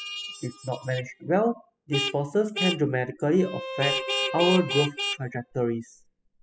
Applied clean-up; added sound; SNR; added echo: classical method spectral subtraction.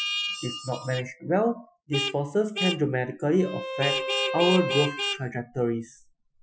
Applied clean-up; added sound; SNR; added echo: classical method Wiener filter.